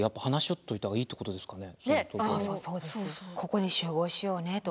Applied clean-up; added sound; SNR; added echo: none; none; none; none.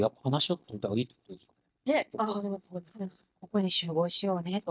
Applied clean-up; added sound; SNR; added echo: neural mask model DeepFilterNet 3.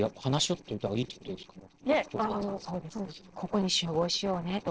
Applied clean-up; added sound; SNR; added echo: neural separator model SepFormer DNS4.